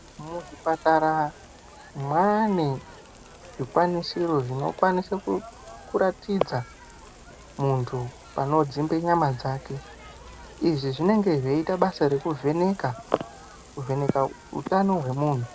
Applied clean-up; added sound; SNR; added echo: none; Frying (food) + Crowd; 20 dB; none.